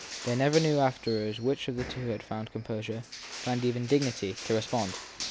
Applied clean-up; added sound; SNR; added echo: none; Crushing; 12 dB; none.